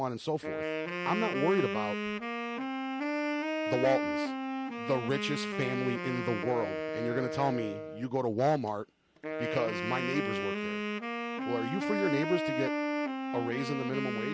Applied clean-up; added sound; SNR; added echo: none; Wind instrument, woodwind instrument; 1 dB; none.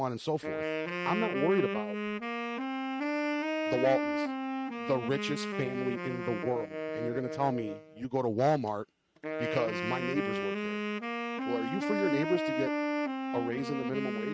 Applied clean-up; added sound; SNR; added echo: neural mask model RNNoise.